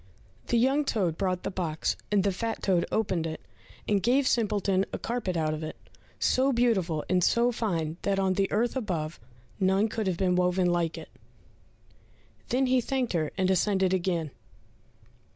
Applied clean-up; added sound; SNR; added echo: none; none; none; none.